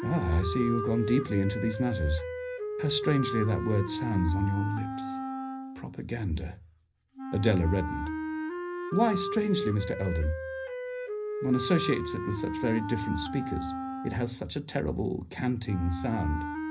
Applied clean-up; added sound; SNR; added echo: none; Wind instrument, woodwind instrument; 5 dB; reverberation time 0.5 s.